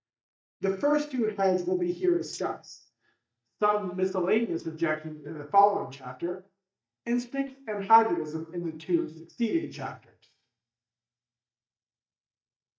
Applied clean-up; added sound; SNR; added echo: neural mask model DeepFilterNet 3.